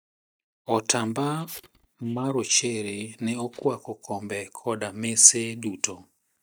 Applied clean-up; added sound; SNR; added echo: neural mask model DeepFilterNet 3.